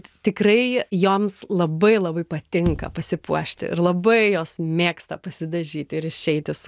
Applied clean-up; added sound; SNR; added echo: none; Bass drum; 12 dB; none.